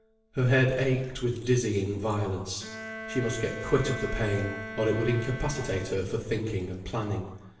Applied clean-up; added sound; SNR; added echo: none; Bowed string instrument; 13 dB; reverberation time 1.0 s.